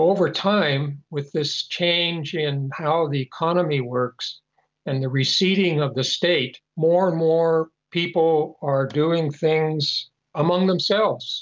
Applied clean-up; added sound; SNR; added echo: none; none; none; none.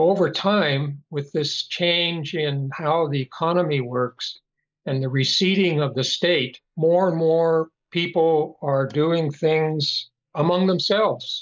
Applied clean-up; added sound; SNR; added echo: neural mask model Resemble Enhance denoiser.